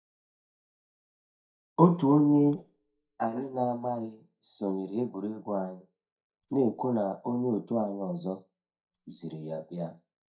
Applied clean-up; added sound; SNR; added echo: neural mask model DeepFilterNet 3.